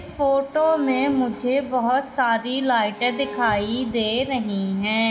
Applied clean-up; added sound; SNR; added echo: none; Bowed string instrument; 17 dB; reverberation time 1.1 s.